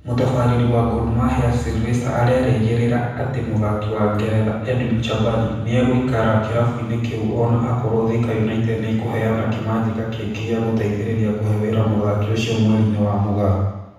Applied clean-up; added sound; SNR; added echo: none; none; none; reverberation time 1.1 s.